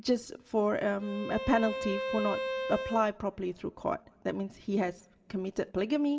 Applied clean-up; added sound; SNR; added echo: none; Bowed string instrument; 6 dB; reverberation time 0.5 s.